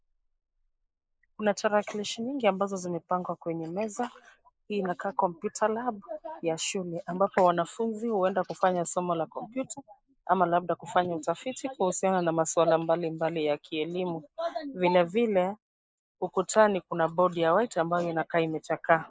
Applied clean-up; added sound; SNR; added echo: neural mask model Resemble Enhance denoiser.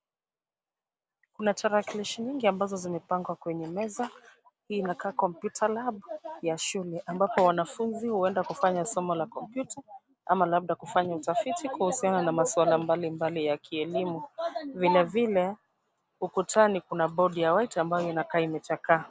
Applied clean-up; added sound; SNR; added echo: none; none; none; none.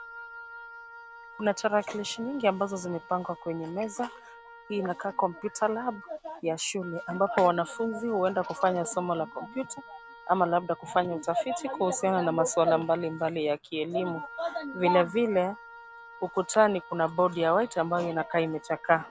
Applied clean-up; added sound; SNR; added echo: none; Wind instrument, woodwind instrument; 18 dB; none.